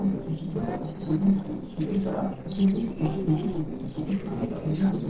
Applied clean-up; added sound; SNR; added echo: neural separator model SepFormer DNS4.